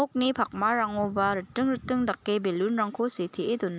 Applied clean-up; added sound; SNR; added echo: none; none; none; none.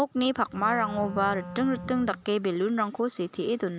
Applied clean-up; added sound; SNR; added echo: none; Wind instrument, woodwind instrument; 13 dB; none.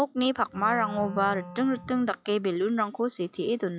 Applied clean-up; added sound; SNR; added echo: classical method log-MMSE.